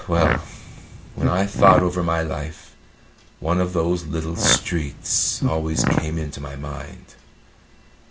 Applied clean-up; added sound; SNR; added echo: none; Fart; 2 dB; none.